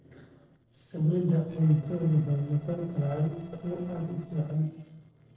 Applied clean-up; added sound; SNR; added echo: neural separator model SepFormer DNS4.